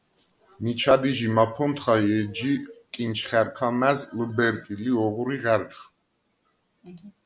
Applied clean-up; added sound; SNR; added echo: none; none; none; none.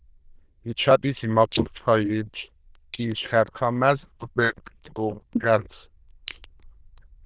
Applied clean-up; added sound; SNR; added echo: neural diffusion model UNIVERSE++.